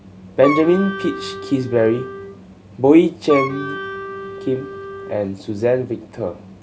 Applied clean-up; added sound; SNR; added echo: none; Wind instrument, woodwind instrument; 9 dB; none.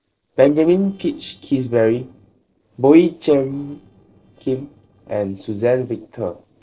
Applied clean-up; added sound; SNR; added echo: neural separator model SepFormer DNS4.